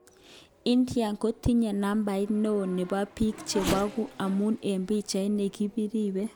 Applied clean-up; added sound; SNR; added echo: none; Race car, auto racing / Accelerating, revving, vroom; 14 dB; none.